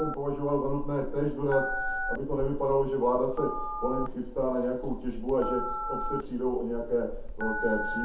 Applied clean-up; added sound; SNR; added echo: none; Telephone; 4 dB; reverberation time 0.5 s.